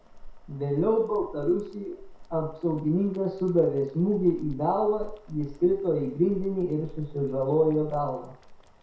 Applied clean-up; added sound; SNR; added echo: none; Boiling; 16 dB; reverberation time 0.6 s.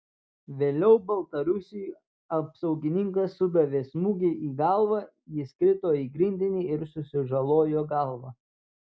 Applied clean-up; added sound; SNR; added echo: none; none; none; none.